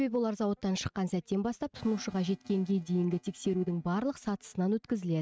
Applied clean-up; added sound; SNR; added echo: neural mask model RNNoise.